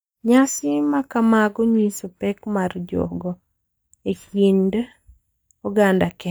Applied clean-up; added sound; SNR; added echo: neural mask model DeepFilterNet 3.